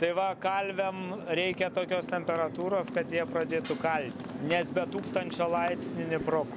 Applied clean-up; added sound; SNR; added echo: none; Motorcycle; 9 dB; none.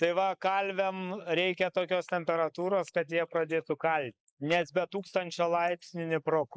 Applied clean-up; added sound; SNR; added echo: neural mask model Resemble Enhance denoiser.